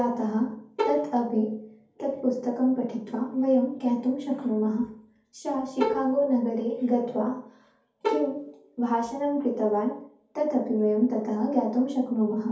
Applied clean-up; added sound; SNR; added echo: none; Bowed string instrument; 6 dB; reverberation time 0.5 s.